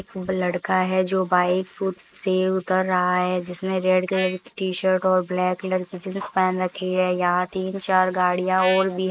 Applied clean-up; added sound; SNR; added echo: neural mask model Resemble Enhance denoiser.